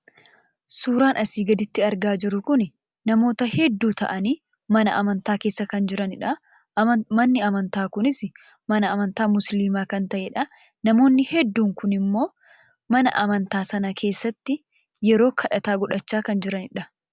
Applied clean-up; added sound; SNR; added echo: none; none; none; none.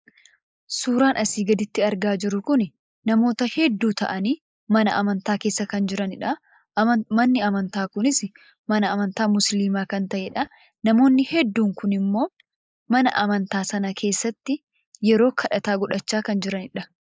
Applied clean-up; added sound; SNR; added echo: neural mask model Resemble Enhance denoiser.